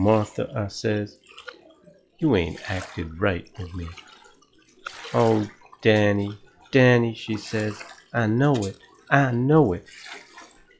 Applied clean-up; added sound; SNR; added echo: classical method log-MMSE.